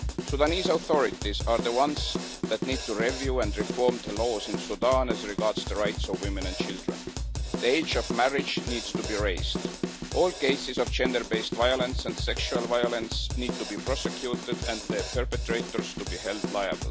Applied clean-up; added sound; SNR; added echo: none; Drum kit; 3 dB; none.